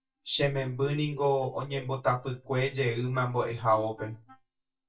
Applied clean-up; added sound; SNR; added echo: neural mask model DeepFilterNet 3.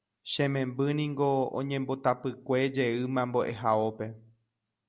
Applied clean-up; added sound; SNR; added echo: none; none; none; none.